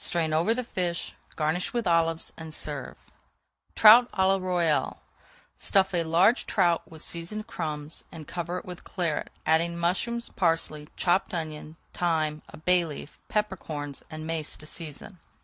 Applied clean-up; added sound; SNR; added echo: none; none; none; none.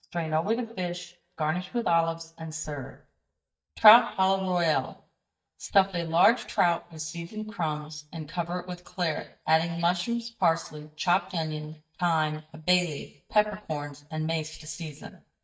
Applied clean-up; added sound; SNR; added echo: neural mask model DeepFilterNet 3.